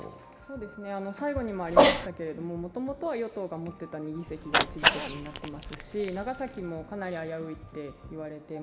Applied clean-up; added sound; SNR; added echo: none; Cat; -4 dB; reverberation time 1.3 s.